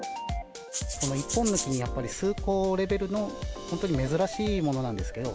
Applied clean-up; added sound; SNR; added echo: none; Rattle (instrument); 5 dB; none.